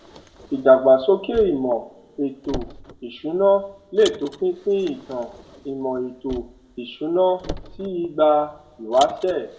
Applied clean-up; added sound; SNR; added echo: none; Car; 17 dB; reverberation time 0.7 s.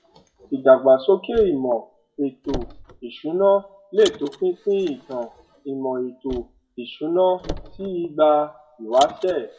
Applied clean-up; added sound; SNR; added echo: classical method WPE with log-MMSE.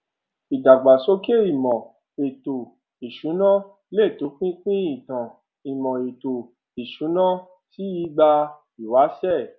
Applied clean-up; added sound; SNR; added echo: none; none; none; none.